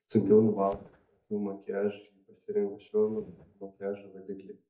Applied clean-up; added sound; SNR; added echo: neural mask model DeepFilterNet 3.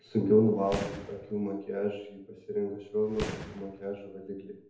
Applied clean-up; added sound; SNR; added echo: none; Fireworks; 13 dB; reverberation time 2.0 s.